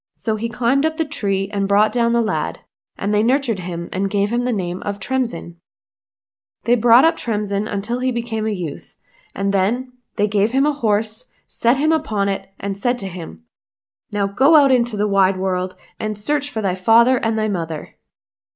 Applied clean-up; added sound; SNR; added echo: none; none; none; none.